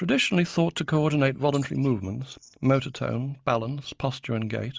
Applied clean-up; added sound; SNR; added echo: neural mask model DeepFilterNet 3.